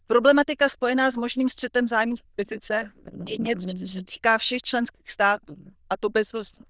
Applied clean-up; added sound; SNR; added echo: neural diffusion model UNIVERSE++.